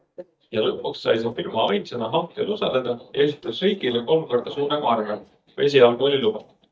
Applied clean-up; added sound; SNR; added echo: neural mask model DeepFilterNet 3.